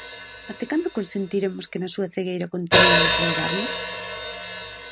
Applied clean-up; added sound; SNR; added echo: none; Hi-hat; -3 dB; none.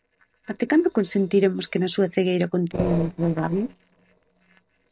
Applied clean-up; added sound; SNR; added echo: neural separator model SepFormer DNS4.